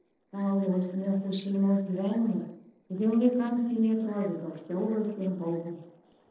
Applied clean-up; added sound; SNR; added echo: neural separator model SepFormer DNS4.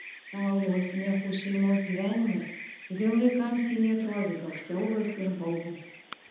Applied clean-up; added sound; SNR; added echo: none; Bird vocalization, bird call, bird song; 16 dB; reverberation time 0.8 s.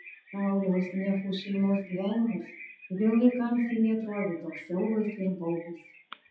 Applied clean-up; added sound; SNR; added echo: classical method WPE with log-MMSE.